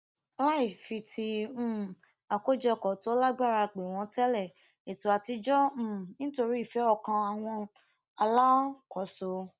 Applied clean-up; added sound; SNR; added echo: none; none; none; none.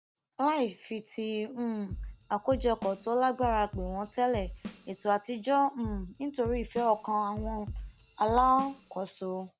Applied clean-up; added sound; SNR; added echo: none; Drum kit; 11 dB; none.